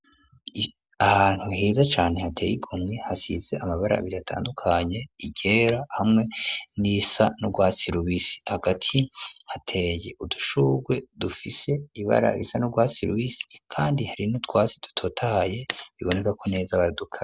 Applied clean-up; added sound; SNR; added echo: none; none; none; none.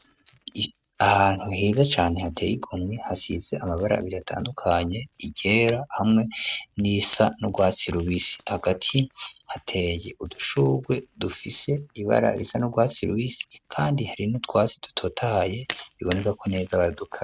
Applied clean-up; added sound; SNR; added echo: neural mask model RNNoise.